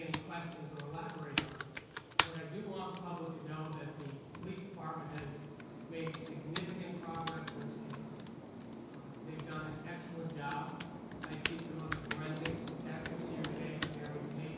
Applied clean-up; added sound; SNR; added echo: none; Computer keyboard; -1 dB; reverberation time 1.2 s.